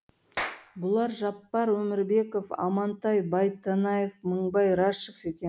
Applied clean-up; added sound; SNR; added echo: none; Clapping; 13 dB; none.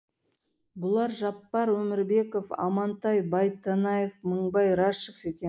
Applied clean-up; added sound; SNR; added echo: neural mask model Resemble Enhance denoiser.